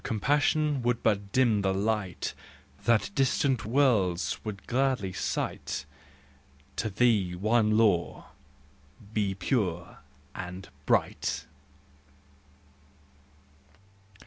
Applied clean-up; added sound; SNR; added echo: none; none; none; none.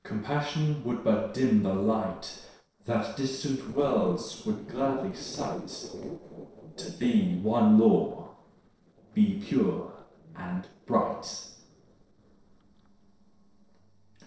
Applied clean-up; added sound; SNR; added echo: neural separator model SepFormer DNS4.